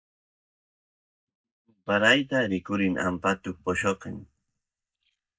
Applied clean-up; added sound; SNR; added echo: neural mask model DeepFilterNet 3.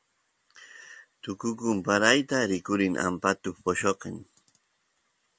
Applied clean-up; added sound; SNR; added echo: none; none; none; none.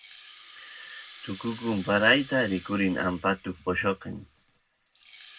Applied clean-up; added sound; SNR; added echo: none; Rattle (instrument); 16 dB; reverberation time 0.3 s.